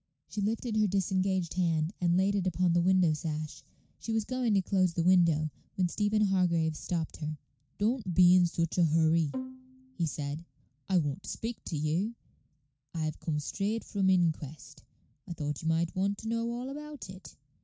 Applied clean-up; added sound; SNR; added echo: none; Bowed string instrument; 14 dB; none.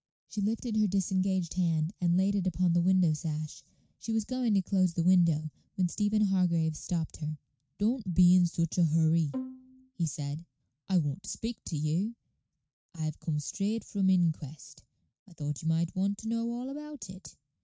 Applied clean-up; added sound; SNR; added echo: neural mask model RNNoise.